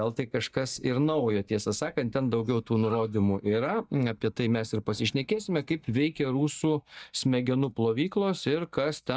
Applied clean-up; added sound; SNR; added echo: neural mask model DeepFilterNet 3.